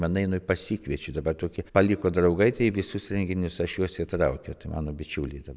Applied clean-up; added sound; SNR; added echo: none; none; none; none.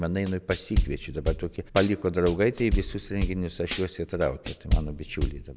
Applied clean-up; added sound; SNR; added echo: none; Tambourine / Drum / Drum kit; 3 dB; none.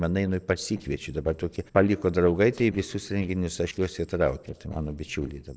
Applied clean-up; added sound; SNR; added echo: neural separator model SepFormer DNS4.